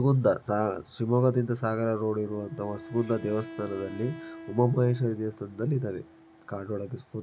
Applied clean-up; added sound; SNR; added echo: none; Wind instrument, woodwind instrument; 18 dB; none.